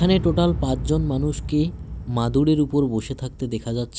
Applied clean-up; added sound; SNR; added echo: none; Explosion; 9 dB; none.